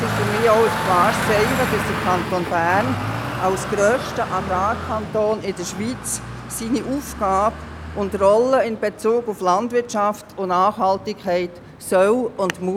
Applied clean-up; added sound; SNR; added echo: none; Traffic noise, roadway noise; 7 dB; none.